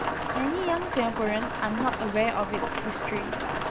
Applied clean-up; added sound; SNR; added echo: none; Rain; 2 dB; none.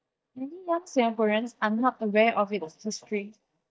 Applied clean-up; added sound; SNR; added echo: neural mask model DeepFilterNet 3.